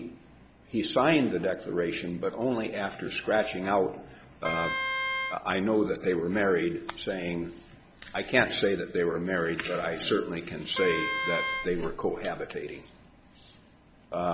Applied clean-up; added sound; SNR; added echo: none; Wind instrument, woodwind instrument; 5 dB; none.